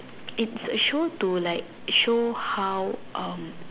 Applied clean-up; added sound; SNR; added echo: none; none; none; none.